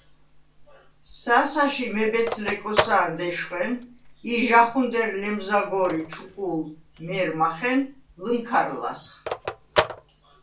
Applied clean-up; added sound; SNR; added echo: none; Telephone; 9 dB; reverberation time 0.2 s.